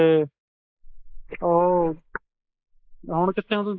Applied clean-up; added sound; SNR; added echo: neural mask model Resemble Enhance denoiser.